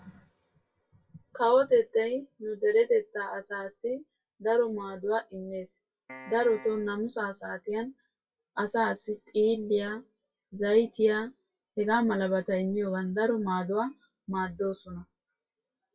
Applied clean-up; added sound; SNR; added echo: classical method WPE with log-MMSE.